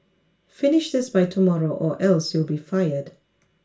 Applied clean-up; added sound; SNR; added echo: none; none; none; reverberation time 0.3 s.